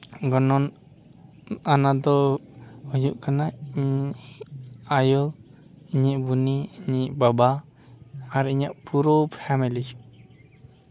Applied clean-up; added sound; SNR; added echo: none; none; none; none.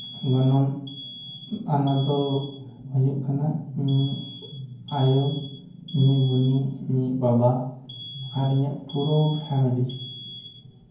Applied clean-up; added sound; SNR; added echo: none; Alarm; 17 dB; reverberation time 0.9 s.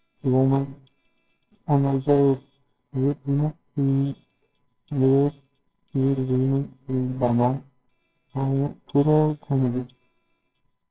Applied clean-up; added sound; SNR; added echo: neural separator model SepFormer WHAMR!.